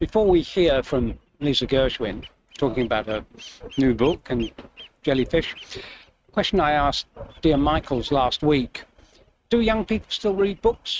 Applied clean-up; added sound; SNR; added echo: neural mask model RNNoise.